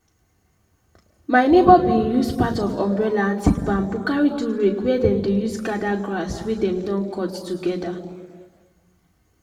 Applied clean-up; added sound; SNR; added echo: none; none; none; reverberation time 1.6 s.